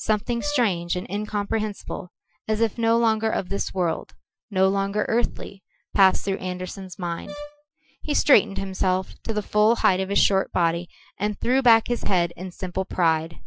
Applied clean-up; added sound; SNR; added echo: classical method Wiener filter.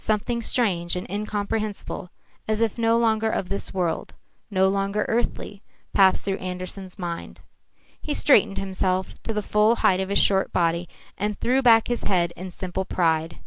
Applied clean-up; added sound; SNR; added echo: none; none; none; none.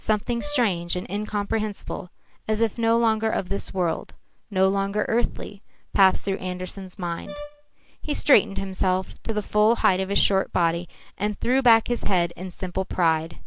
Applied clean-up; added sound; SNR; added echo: none; Brass instrument; 19 dB; none.